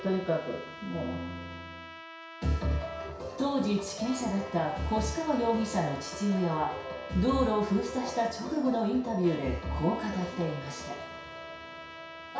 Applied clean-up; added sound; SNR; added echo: none; Trumpet; 15 dB; reverberation time 0.6 s.